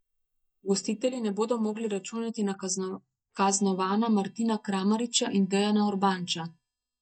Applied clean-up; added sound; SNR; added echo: neural mask model DeepFilterNet 3.